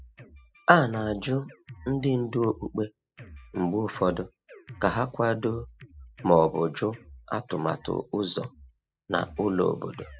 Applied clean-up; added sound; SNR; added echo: classical method spectral subtraction.